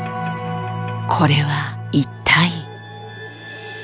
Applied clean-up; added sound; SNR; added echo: none; none; none; none.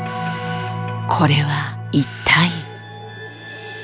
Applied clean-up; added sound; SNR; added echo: none; Doorbell; 19 dB; none.